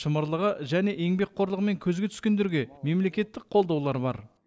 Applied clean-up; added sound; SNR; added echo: none; none; none; none.